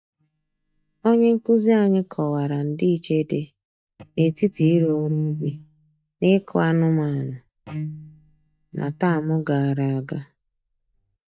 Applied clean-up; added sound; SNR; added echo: neural mask model DeepFilterNet 3.